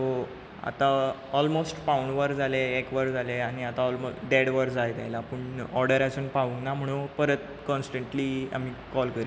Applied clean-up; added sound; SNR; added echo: none; none; none; none.